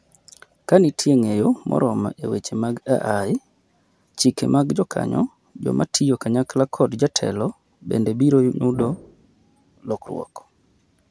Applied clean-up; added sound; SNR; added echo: none; Brass instrument; 13 dB; none.